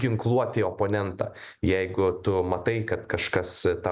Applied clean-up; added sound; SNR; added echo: none; none; none; none.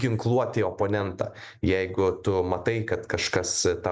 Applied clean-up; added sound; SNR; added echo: neural mask model Resemble Enhance denoiser.